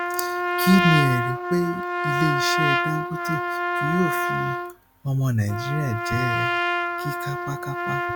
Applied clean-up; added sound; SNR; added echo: none; Trumpet; -1 dB; none.